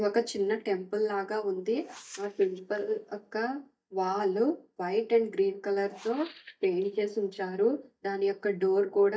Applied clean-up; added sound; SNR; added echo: neural mask model DeepFilterNet 3.